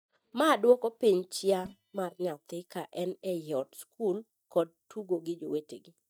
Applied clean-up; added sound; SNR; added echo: neural mask model DeepFilterNet 3.